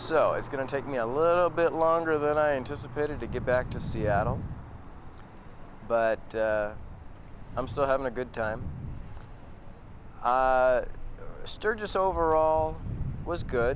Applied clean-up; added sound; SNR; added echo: none; Ocean; 12 dB; none.